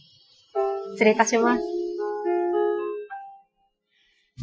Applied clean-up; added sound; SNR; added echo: classical method Wiener filter.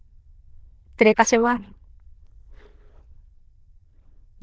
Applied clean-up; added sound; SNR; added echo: neural diffusion model UNIVERSE++.